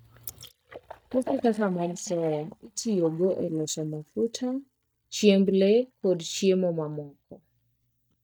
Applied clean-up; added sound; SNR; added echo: neural mask model DeepFilterNet 3.